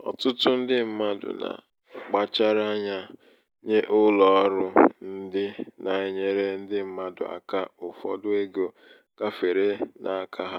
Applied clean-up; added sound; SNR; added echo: none; none; none; none.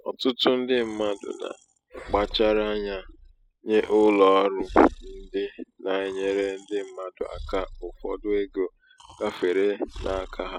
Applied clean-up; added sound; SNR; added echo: classical method spectral subtraction.